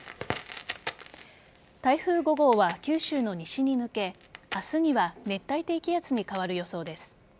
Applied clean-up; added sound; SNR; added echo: none; Crackle; 16 dB; none.